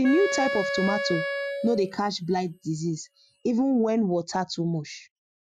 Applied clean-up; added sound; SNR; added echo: classical method Wiener filter.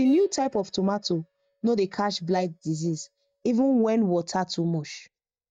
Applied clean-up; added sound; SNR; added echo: neural mask model DeepFilterNet 3.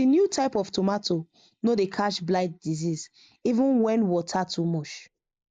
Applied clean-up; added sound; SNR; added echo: neural mask model Resemble Enhance denoiser.